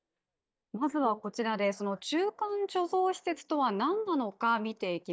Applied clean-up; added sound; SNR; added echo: neural mask model DeepFilterNet 3.